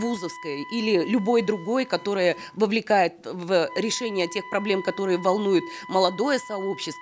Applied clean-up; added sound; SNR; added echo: none; Wind instrument, woodwind instrument; 17 dB; none.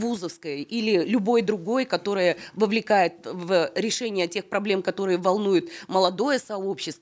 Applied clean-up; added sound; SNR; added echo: none; none; none; none.